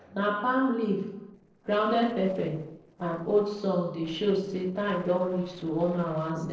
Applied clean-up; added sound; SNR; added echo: neural separator model SepFormer DNS4.